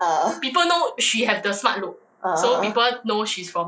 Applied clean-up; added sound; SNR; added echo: none; none; none; none.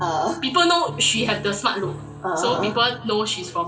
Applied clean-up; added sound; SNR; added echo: none; Piano; 14 dB; reverberation time 2.5 s.